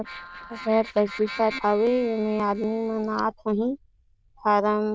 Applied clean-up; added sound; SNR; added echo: neural diffusion model UNIVERSE++.